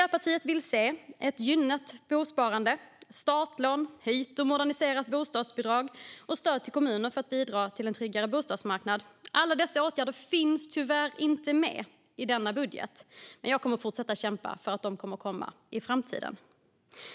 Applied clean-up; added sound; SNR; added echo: none; none; none; none.